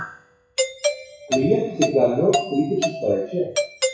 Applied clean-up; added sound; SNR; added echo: classical method WPE with log-MMSE.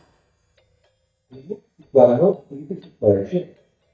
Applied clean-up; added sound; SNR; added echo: neural mask model DeepFilterNet 3.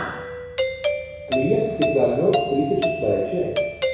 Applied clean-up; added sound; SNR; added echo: none; Doorbell; 2 dB; reverberation time 1.1 s.